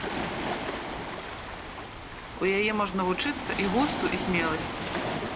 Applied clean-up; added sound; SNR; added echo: none; Waves, surf; 2 dB; none.